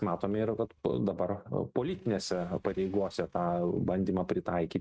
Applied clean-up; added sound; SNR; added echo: neural mask model RNNoise.